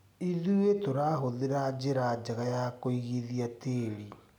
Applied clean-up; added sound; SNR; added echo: none; none; none; none.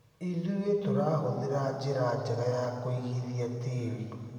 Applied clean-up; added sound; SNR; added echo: none; none; none; reverberation time 2.3 s.